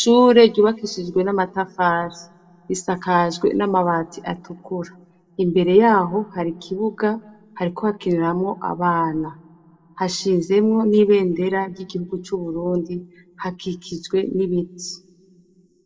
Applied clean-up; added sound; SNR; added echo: none; none; none; reverberation time 0.3 s.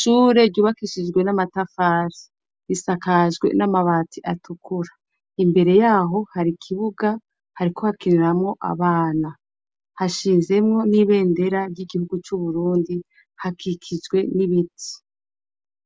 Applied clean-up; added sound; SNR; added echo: none; none; none; none.